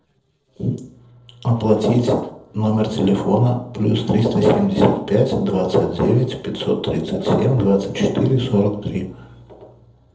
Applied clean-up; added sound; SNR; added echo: neural separator model SepFormer DNS4.